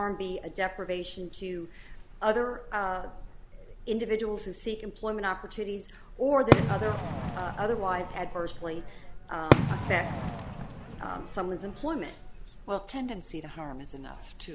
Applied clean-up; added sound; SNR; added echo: none; Fireworks; -3 dB; none.